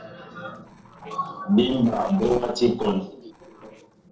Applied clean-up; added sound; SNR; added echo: neural separator model SepFormer DNS4.